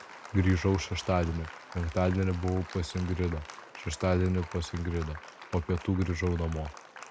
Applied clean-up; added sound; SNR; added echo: none; Applause; 16 dB; none.